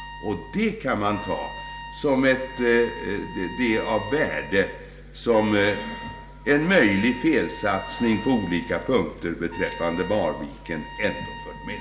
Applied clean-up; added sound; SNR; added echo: none; Trumpet; 14 dB; reverberation time 0.6 s.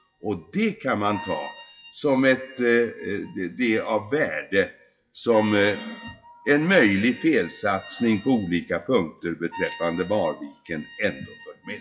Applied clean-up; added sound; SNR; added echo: classical method WPE with log-MMSE.